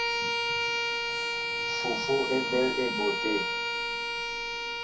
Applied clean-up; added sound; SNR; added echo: none; Bowed string instrument; -3 dB; reverberation time 0.3 s.